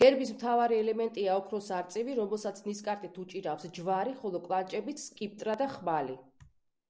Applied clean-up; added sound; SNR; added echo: none; none; none; none.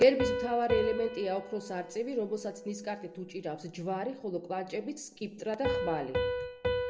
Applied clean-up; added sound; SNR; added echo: none; Piano; 4 dB; reverberation time 0.6 s.